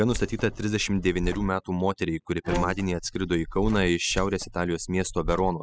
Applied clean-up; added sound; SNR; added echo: classical method spectral subtraction.